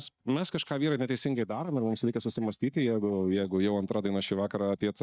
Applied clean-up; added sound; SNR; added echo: neural mask model DeepFilterNet 3.